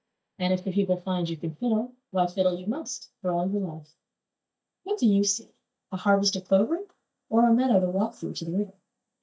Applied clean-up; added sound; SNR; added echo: neural mask model DeepFilterNet 3.